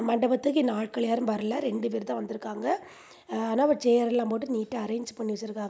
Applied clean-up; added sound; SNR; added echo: none; none; none; none.